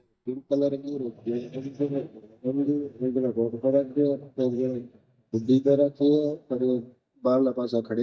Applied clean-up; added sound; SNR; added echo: neural mask model DeepFilterNet 3.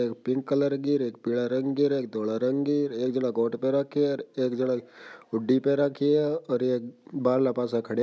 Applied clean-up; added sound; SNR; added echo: none; none; none; none.